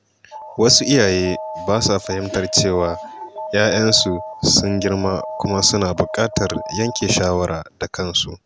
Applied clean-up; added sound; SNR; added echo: none; Alarm; 12 dB; none.